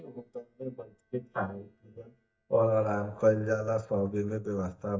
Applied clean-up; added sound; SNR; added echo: neural mask model DeepFilterNet 3.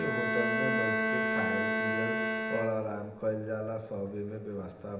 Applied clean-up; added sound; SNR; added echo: none; Bowed string instrument; -3 dB; reverberation time 0.8 s.